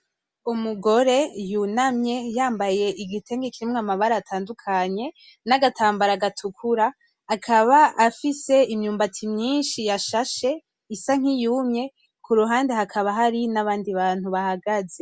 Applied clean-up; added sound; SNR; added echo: none; none; none; none.